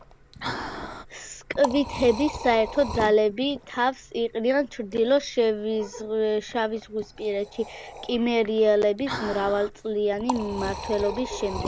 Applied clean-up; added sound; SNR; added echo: none; Liquid; 12 dB; none.